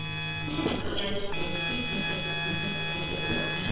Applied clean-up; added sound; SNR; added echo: neural separator model SepFormer WHAMR!.